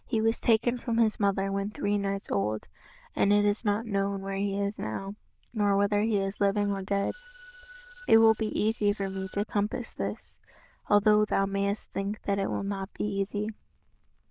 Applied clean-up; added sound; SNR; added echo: neural diffusion model UNIVERSE++.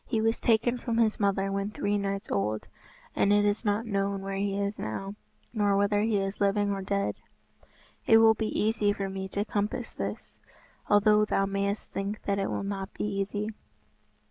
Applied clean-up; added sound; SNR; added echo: none; none; none; none.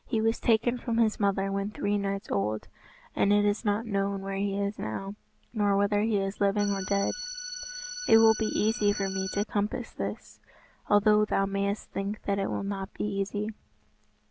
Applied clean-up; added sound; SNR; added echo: none; Organ; 10 dB; none.